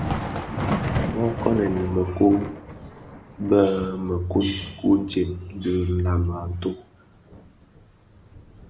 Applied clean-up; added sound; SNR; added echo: none; Thunder; 8 dB; none.